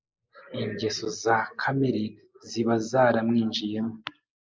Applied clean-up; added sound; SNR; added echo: neural mask model Resemble Enhance denoiser.